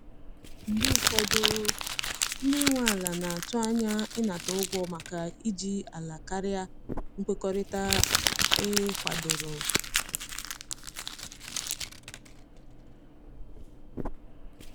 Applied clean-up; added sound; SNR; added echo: none; Crumpling, crinkling; -1 dB; none.